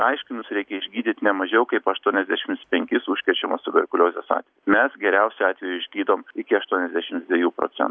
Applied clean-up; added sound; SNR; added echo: none; none; none; none.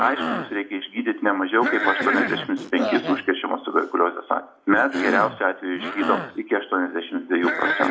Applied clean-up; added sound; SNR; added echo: none; Cough; 6 dB; reverberation time 0.2 s.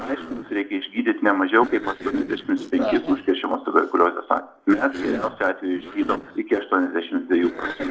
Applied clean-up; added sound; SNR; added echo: neural separator model SepFormer DNS4.